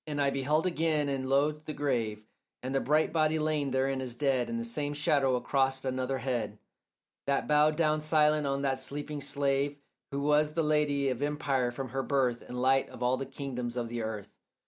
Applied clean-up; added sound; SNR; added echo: none; none; none; none.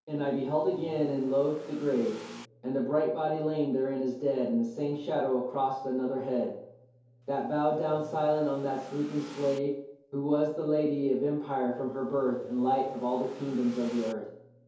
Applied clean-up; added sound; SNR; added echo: none; Accelerating, revving, vroom / Car; 19 dB; reverberation time 2.4 s.